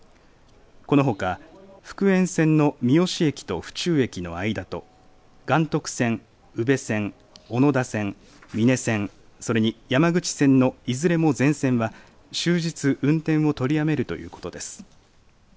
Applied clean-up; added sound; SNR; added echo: none; none; none; none.